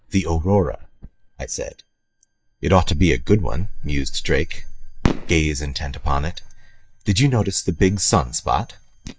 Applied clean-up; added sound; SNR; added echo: neural mask model DeepFilterNet 3.